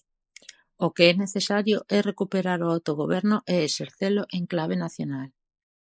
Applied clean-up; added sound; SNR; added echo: neural mask model Resemble Enhance denoiser.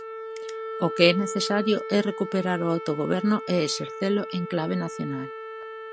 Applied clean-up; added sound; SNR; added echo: none; Wind instrument, woodwind instrument; 9 dB; none.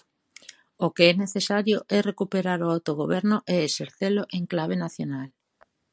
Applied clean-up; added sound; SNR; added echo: none; none; none; none.